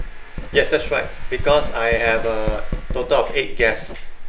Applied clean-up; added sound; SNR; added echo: none; Writing; 3 dB; none.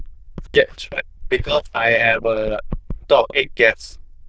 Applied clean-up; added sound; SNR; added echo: neural diffusion model UNIVERSE++.